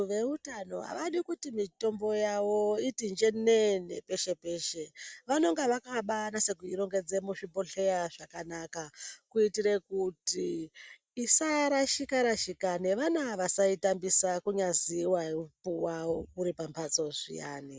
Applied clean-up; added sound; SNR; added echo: none; none; none; none.